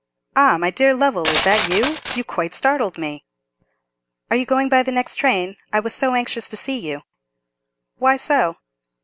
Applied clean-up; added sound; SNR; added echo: none; Glass; 0 dB; none.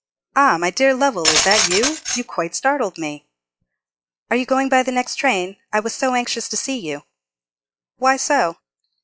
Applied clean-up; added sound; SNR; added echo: classical method log-MMSE.